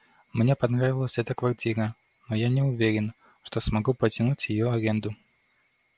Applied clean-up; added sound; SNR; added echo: none; none; none; none.